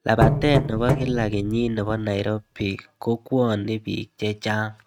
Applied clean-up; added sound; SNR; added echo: neural mask model RNNoise.